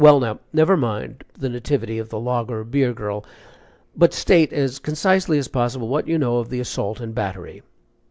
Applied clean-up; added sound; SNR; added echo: none; none; none; none.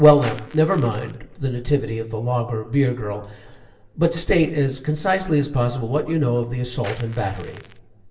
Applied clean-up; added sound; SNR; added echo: none; Crackle; 18 dB; reverberation time 0.7 s.